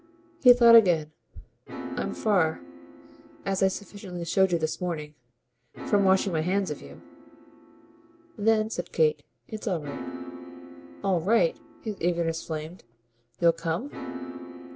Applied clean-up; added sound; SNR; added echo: none; Piano; 14 dB; none.